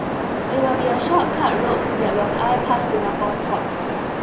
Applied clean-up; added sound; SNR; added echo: none; Waves, surf; -1 dB; none.